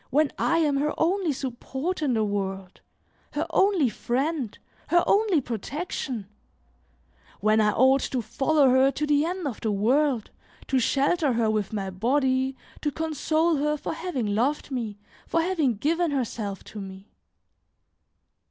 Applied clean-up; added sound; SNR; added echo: none; none; none; none.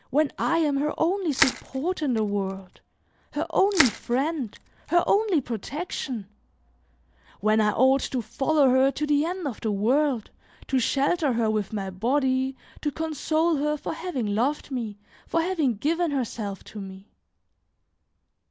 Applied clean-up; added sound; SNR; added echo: none; Crushing; 6 dB; none.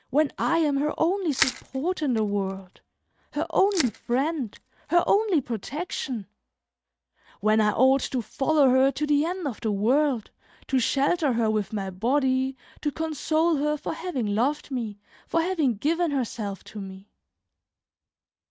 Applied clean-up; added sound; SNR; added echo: neural mask model RNNoise.